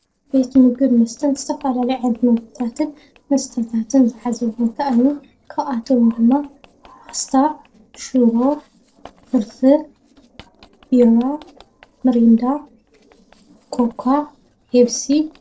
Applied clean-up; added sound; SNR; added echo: neural separator model SepFormer DNS4.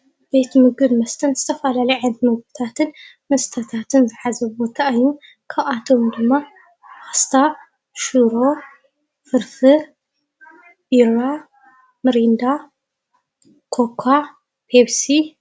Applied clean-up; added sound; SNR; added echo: none; none; none; none.